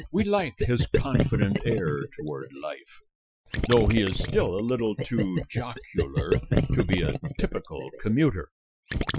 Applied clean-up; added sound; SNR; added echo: classical method Wiener filter.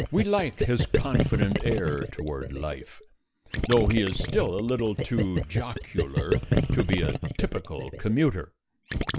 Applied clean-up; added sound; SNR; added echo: none; Gurgling; 1 dB; none.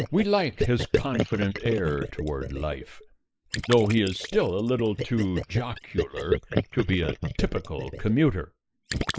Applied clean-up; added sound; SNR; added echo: neural mask model Resemble Enhance denoiser.